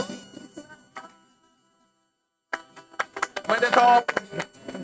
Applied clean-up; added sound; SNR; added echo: neural mask model RNNoise.